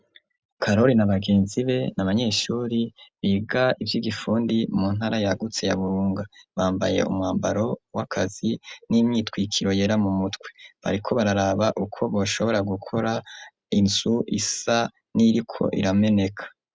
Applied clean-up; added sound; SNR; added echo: none; none; none; none.